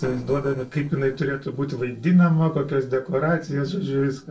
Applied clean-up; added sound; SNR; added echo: neural separator model SepFormer DNS4.